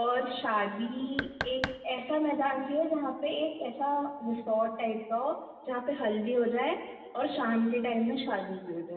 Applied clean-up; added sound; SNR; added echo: none; Knock; 7 dB; reverberation time 1.4 s.